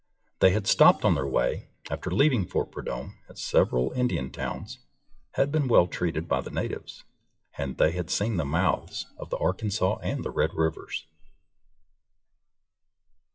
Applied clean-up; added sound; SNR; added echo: classical method WPE with log-MMSE.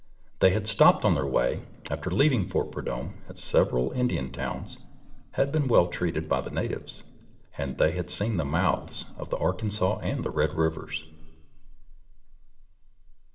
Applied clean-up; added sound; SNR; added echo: none; Buzz; 16 dB; reverberation time 1.4 s.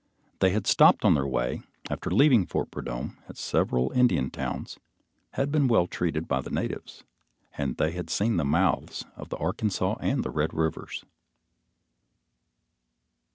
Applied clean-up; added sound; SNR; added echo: none; none; none; none.